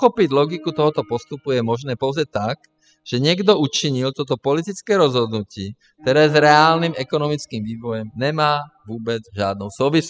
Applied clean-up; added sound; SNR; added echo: classical method spectral subtraction.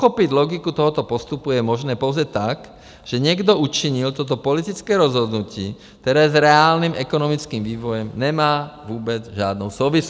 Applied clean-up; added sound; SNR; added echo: none; none; none; none.